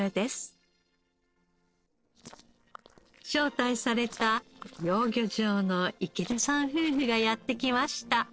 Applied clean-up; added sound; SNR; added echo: neural separator model SepFormer DNS4.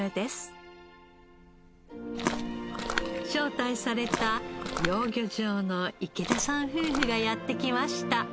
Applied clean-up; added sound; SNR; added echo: none; Walk, footsteps; 3 dB; none.